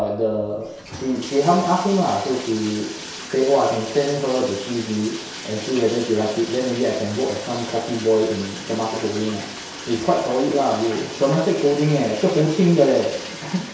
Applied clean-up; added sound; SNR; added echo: none; Bathtub (filling or washing); 13 dB; reverberation time 0.7 s.